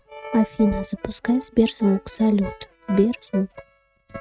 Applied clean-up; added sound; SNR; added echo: neural mask model RNNoise.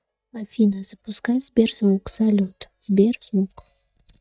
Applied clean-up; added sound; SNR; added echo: neural mask model DeepFilterNet 3.